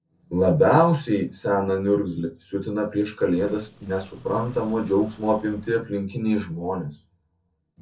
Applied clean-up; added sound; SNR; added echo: neural separator model SepFormer DNS4.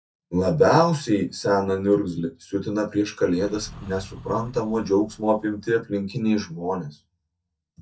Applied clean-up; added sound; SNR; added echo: neural mask model DeepFilterNet 3.